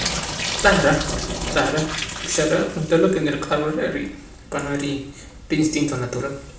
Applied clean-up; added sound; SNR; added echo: none; Drip / Sink (filling or washing); 9 dB; reverberation time 0.5 s.